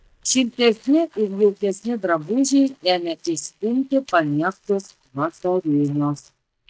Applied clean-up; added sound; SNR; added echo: neural mask model DeepFilterNet 3.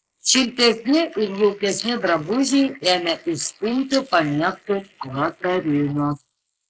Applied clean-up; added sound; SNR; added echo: neural mask model Resemble Enhance denoiser.